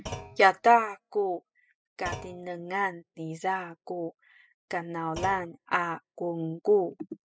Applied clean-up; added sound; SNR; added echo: classical method spectral subtraction.